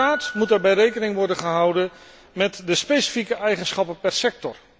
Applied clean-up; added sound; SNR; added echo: none; Piano; 17 dB; none.